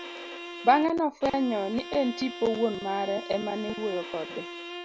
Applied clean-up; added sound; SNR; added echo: none; Bowed string instrument; 11 dB; none.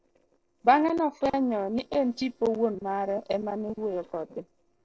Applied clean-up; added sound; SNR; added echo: neural separator model SepFormer DNS4.